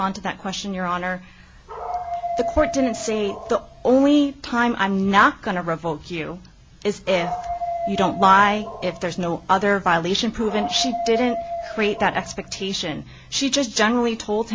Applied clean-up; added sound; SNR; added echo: none; Dog; 8 dB; none.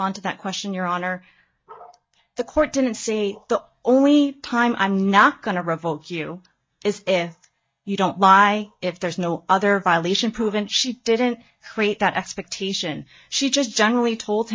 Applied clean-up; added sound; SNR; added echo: neural mask model DeepFilterNet 3.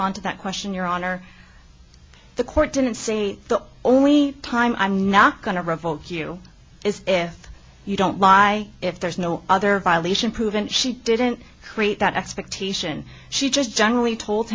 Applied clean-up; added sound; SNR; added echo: none; none; none; none.